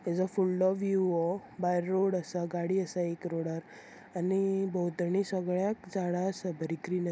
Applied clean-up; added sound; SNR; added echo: none; none; none; none.